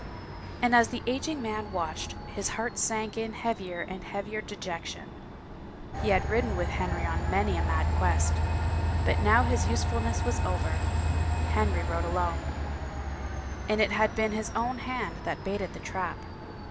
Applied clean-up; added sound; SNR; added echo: none; Train; -1 dB; none.